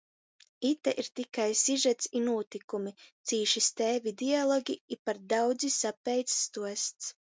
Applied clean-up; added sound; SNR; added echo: none; none; none; none.